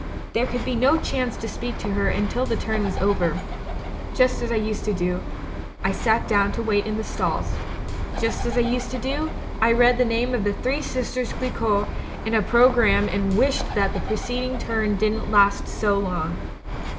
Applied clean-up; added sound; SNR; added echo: none; Bird; 4 dB; none.